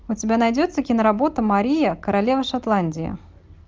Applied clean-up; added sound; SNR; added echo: none; none; none; none.